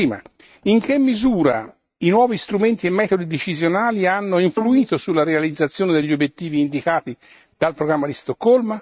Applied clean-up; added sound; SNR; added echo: neural mask model RNNoise.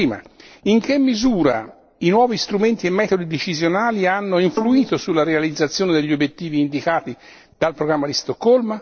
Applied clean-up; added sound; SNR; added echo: neural separator model SepFormer DNS4.